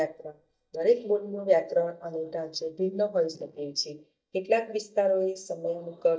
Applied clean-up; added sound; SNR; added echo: neural mask model DeepFilterNet 3.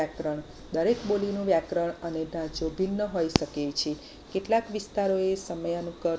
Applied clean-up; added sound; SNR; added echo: none; none; none; none.